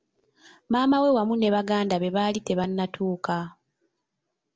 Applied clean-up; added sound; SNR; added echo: none; none; none; none.